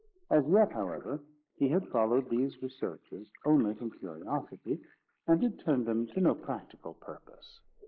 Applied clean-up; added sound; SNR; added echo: neural mask model Resemble Enhance denoiser.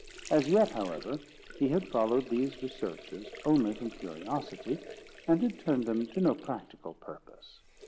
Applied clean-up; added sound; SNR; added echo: none; Sink (filling or washing) / Water; 17 dB; none.